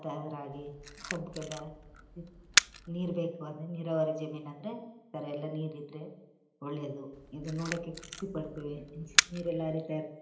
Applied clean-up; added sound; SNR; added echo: none; Camera; -3 dB; reverberation time 0.8 s.